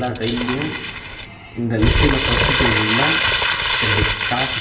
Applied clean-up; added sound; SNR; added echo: none; Crumpling, crinkling; -4 dB; reverberation time 2.4 s.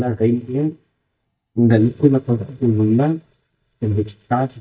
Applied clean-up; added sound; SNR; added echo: neural mask model DeepFilterNet 3.